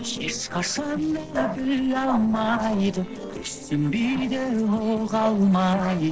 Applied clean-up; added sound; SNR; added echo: neural separator model SepFormer DNS4.